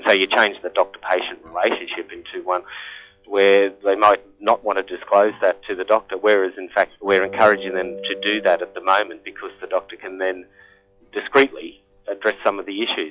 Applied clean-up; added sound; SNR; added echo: classical method log-MMSE.